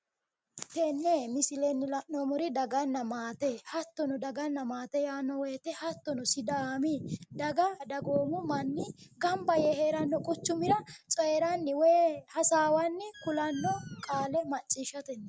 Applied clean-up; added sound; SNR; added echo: none; Squeak; 19 dB; none.